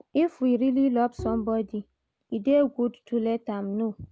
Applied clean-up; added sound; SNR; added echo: none; Bowed string instrument; 14 dB; none.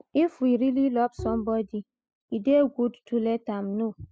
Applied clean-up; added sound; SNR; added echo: classical method spectral subtraction.